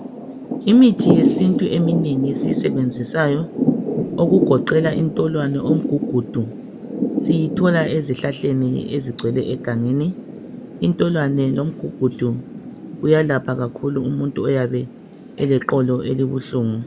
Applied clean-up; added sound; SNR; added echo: none; Thunder / Rain; 5 dB; none.